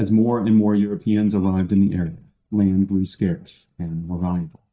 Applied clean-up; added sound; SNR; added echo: neural mask model DeepFilterNet 3.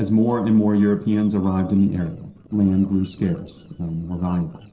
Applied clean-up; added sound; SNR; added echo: neural separator model SepFormer DNS4.